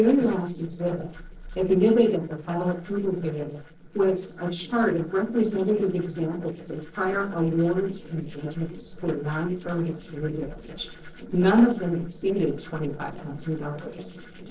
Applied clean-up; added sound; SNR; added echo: neural separator model SepFormer DNS4.